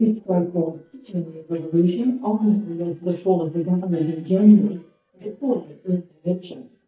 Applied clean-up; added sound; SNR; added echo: neural mask model DeepFilterNet 3.